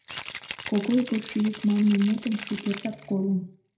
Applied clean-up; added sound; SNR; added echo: none; Rattle (instrument); 12 dB; reverberation time 0.5 s.